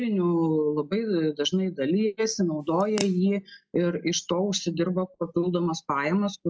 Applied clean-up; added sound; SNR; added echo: classical method log-MMSE.